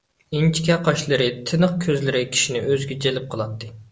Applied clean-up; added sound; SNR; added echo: none; none; none; none.